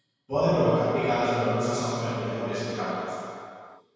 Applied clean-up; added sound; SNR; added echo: none; none; none; reverberation time 2.2 s.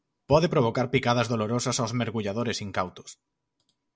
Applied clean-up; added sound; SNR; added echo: none; none; none; none.